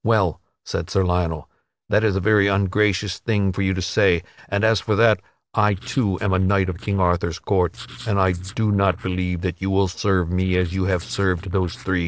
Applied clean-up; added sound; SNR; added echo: neural separator model SepFormer DNS4.